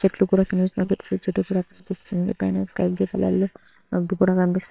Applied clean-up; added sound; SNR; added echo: neural separator model SepFormer WHAMR!.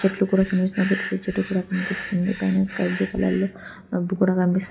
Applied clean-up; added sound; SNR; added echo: none; Breathing; 14 dB; reverberation time 1.3 s.